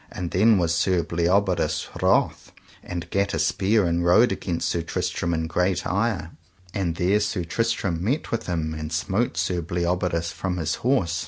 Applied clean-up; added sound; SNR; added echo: none; none; none; none.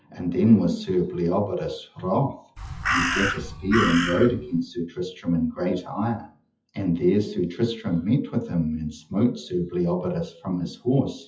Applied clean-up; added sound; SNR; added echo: classical method WPE with log-MMSE.